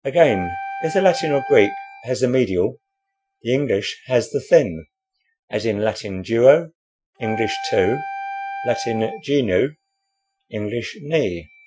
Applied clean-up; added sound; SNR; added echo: classical method Wiener filter.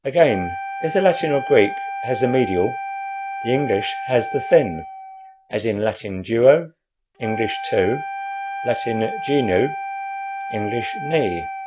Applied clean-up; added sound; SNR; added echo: none; Wind instrument, woodwind instrument; 8 dB; none.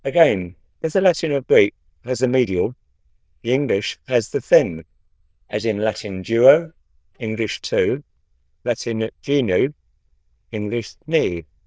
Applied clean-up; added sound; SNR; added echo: neural diffusion model UNIVERSE++.